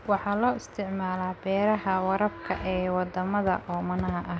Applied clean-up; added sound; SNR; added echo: none; Wind instrument, woodwind instrument; 20 dB; none.